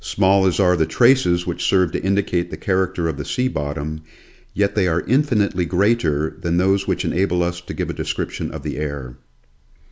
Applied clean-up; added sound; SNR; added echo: none; none; none; none.